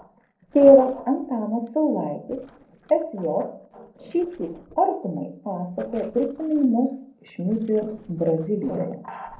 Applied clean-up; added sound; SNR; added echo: neural separator model SepFormer DNS4.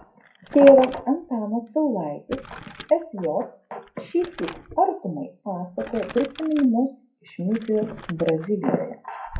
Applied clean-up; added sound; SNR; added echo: classical method WPE with log-MMSE.